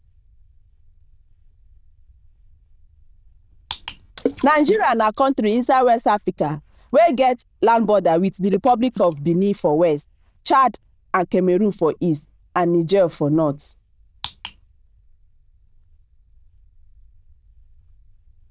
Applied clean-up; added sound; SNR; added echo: neural diffusion model UNIVERSE++.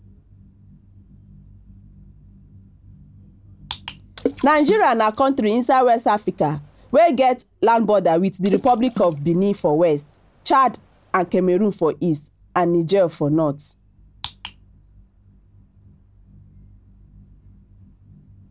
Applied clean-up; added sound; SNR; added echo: none; Water / Splash, splatter; 13 dB; none.